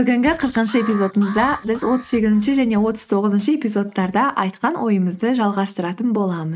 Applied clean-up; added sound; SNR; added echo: neural mask model RNNoise.